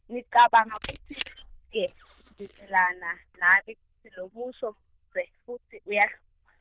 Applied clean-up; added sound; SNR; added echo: neural diffusion model UNIVERSE++.